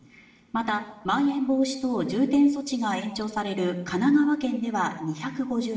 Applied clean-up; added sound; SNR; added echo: none; none; none; reverberation time 0.8 s.